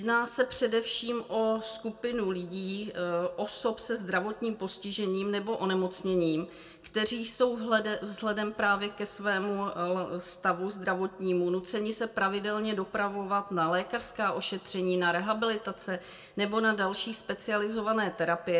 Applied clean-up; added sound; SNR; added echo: none; none; none; reverberation time 0.4 s.